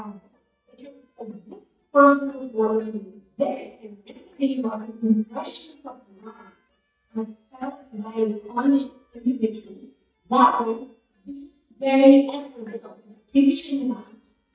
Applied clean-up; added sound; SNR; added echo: neural mask model DeepFilterNet 3.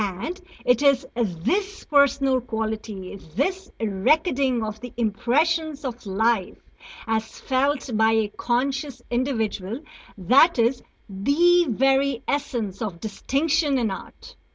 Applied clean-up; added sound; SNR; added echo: none; none; none; none.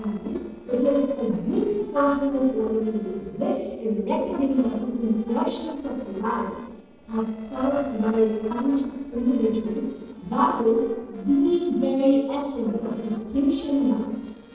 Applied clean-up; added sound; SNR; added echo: neural separator model SepFormer DNS4.